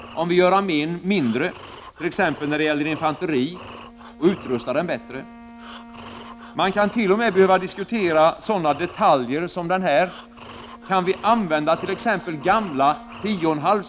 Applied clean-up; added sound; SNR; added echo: none; Breathing + Wind instrument, woodwind instrument; 18 dB; none.